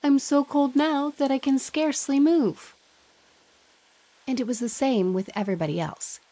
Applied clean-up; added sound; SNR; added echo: neural mask model Resemble Enhance denoiser.